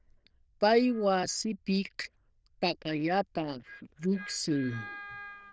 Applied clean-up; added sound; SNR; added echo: neural diffusion model UNIVERSE++.